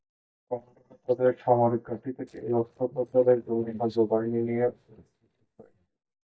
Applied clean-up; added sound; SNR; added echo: neural mask model DeepFilterNet 3.